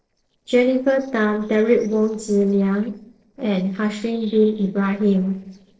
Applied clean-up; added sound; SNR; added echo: neural separator model SepFormer DNS4.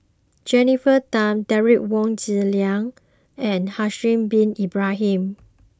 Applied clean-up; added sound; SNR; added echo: none; none; none; none.